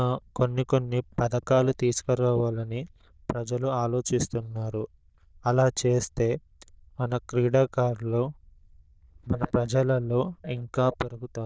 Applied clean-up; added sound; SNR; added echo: neural diffusion model UNIVERSE++.